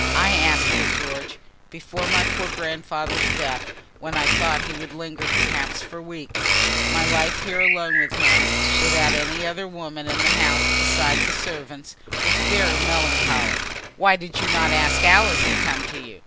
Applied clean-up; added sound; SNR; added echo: none; Domestic sounds, home sounds + Bird; -4 dB; none.